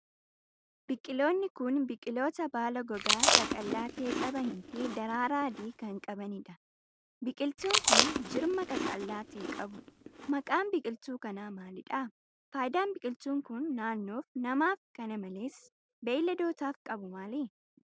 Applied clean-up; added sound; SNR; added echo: none; Chewing, mastication; -2 dB; none.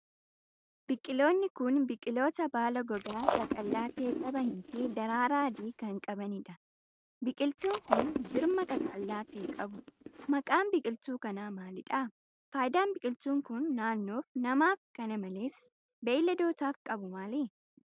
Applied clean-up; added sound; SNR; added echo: neural mask model RNNoise.